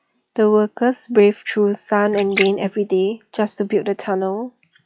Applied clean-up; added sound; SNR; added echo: classical method log-MMSE.